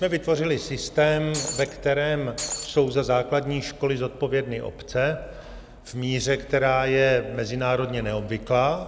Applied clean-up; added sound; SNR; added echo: none; Shatter; 8 dB; none.